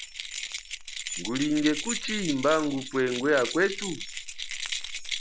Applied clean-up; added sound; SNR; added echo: none; Keys jangling; 6 dB; none.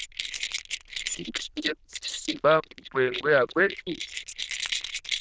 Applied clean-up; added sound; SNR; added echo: neural diffusion model UNIVERSE++.